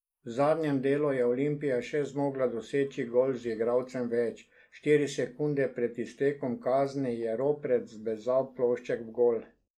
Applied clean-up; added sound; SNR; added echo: neural mask model Resemble Enhance denoiser.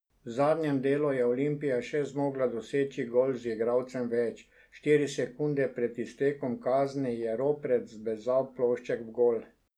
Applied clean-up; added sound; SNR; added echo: none; none; none; none.